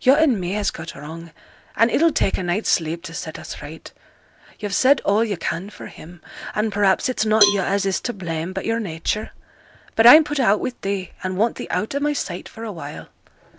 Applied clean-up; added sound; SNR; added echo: none; Cowbell; 6 dB; none.